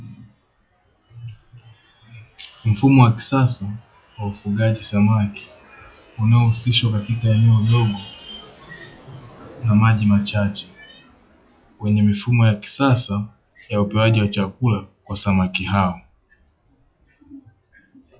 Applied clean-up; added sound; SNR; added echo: classical method log-MMSE.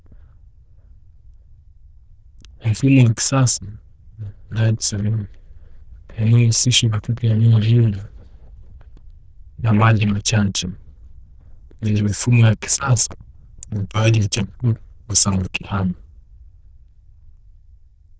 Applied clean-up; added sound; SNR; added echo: neural diffusion model UNIVERSE++.